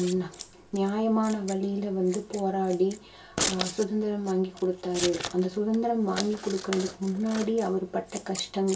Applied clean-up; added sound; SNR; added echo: none; Scissors; 11 dB; reverberation time 0.1 s.